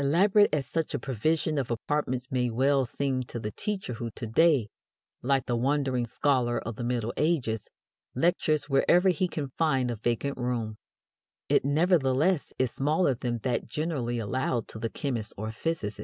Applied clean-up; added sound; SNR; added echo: none; none; none; none.